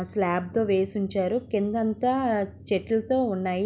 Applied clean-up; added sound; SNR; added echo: none; none; none; none.